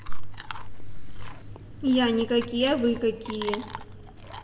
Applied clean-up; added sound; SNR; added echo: none; Chewing, mastication; 15 dB; reverberation time 1.5 s.